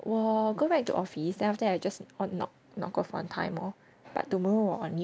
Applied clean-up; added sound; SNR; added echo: none; none; none; none.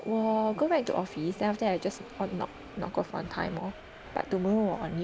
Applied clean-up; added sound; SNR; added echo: none; Subway, metro, underground; 17 dB; none.